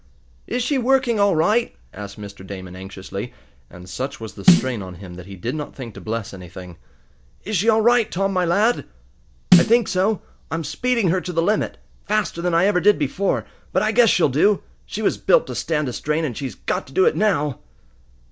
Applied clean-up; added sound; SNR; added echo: none; Snare drum; -1 dB; none.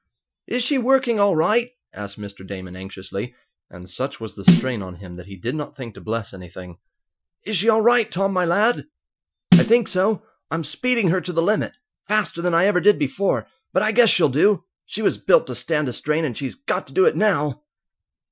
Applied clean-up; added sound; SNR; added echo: classical method Wiener filter.